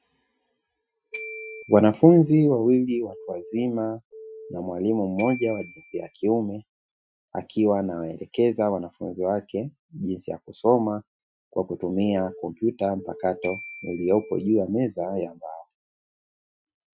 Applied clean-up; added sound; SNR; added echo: classical method Wiener filter.